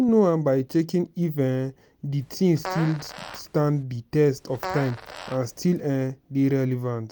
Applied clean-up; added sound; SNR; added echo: none; Fart; 13 dB; none.